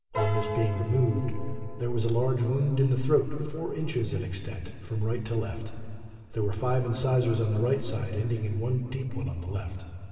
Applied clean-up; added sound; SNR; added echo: none; Piano; 9 dB; reverberation time 2.8 s.